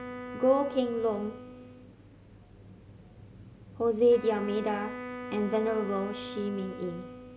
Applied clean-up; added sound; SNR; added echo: none; Wind instrument, woodwind instrument; 11 dB; none.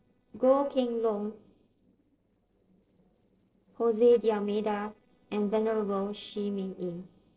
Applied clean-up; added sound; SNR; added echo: neural separator model SepFormer DNS4.